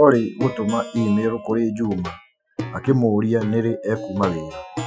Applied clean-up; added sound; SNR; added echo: classical method Wiener filter.